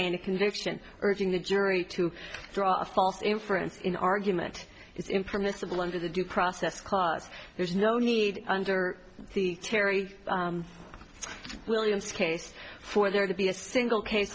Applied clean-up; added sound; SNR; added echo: none; none; none; none.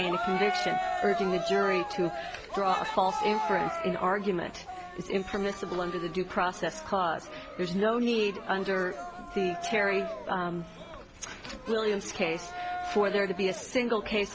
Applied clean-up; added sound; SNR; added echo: none; Cheering; 6 dB; none.